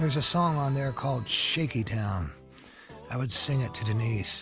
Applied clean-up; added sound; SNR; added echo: none; none; none; none.